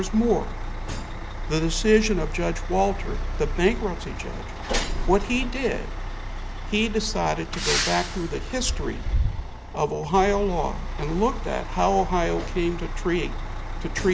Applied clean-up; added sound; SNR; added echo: none; Truck; 3 dB; none.